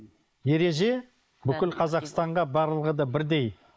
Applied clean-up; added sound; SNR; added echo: neural mask model Resemble Enhance denoiser.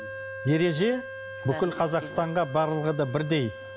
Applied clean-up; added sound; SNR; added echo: none; Wind instrument, woodwind instrument; 12 dB; none.